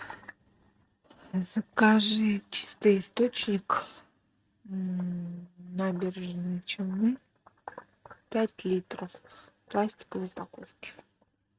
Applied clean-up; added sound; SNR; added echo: neural mask model RNNoise.